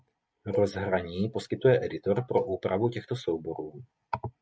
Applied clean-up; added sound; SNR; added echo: none; Cowbell; 13 dB; none.